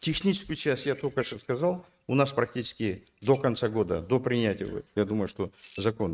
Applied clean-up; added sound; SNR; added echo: neural mask model RNNoise.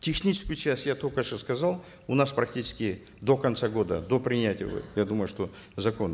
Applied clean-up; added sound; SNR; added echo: none; none; none; none.